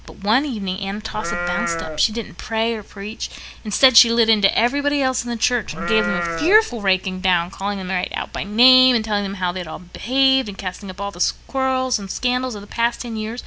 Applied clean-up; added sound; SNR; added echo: none; Livestock, farm animals, working animals; 5 dB; none.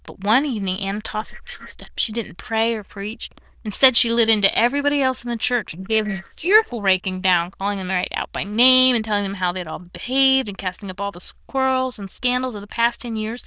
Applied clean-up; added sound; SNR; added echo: neural diffusion model UNIVERSE++.